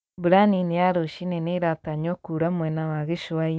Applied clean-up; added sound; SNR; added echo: none; none; none; none.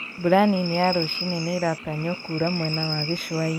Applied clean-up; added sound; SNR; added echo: none; Chirp, tweet + Frog; 8 dB; none.